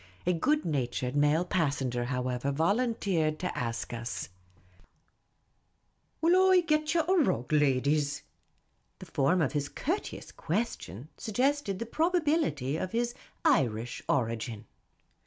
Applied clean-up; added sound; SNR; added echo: none; none; none; none.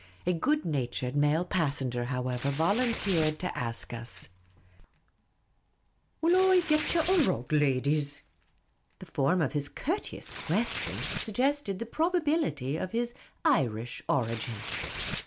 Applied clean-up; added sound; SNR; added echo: none; Tearing; 11 dB; none.